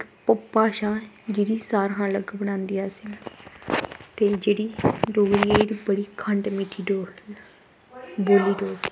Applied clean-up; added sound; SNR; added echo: none; none; none; none.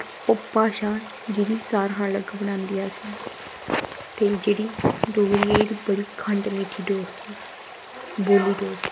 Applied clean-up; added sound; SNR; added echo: none; Stream; 15 dB; none.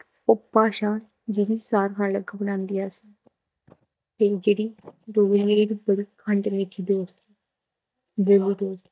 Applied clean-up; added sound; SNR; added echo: neural mask model DeepFilterNet 3.